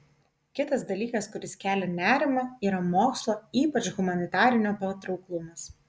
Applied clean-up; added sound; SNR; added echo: none; none; none; none.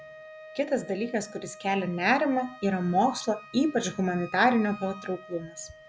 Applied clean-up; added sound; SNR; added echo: none; Wind instrument, woodwind instrument; 19 dB; none.